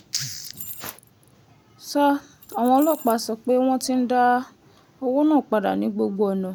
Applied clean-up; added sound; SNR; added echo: none; Keys jangling; 18 dB; none.